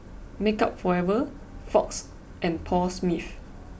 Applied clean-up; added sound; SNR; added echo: none; none; none; none.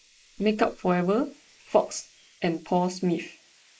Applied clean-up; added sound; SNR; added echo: neural mask model Resemble Enhance denoiser.